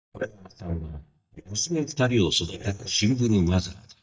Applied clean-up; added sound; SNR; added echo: neural mask model DeepFilterNet 3.